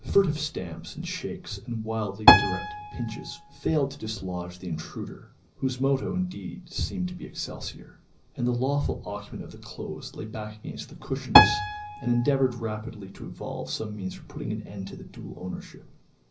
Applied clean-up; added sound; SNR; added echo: none; Piano; -4 dB; reverberation time 0.5 s.